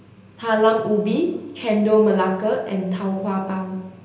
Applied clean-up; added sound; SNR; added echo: none; none; none; reverberation time 0.9 s.